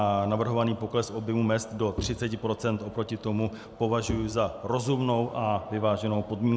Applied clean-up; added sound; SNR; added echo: none; Bowed string instrument; 12 dB; none.